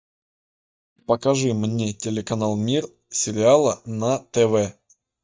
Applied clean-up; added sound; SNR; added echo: neural mask model DeepFilterNet 3.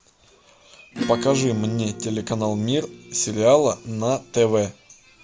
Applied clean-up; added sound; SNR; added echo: none; Acoustic guitar / Strum; 11 dB; none.